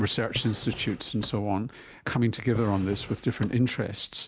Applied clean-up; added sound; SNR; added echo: none; Drawer open or close; 14 dB; none.